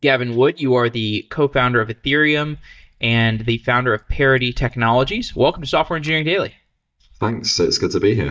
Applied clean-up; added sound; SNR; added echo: neural mask model DeepFilterNet 3.